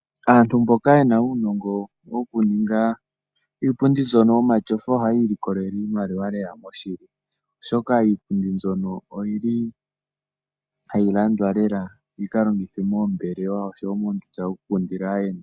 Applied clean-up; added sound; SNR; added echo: none; none; none; none.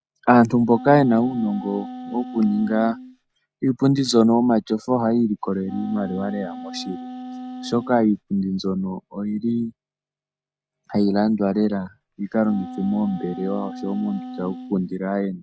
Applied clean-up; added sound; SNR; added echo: none; Wind instrument, woodwind instrument; 13 dB; none.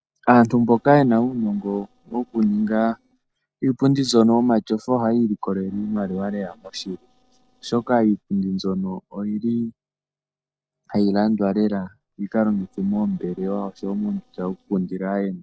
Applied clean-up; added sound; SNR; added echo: neural separator model SepFormer DNS4.